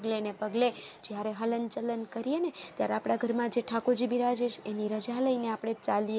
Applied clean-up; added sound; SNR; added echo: none; none; none; none.